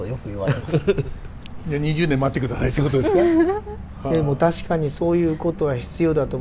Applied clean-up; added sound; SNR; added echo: none; Drip / Water; 12 dB; none.